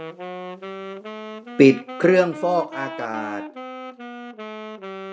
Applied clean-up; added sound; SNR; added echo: none; Wind instrument, woodwind instrument; 11 dB; none.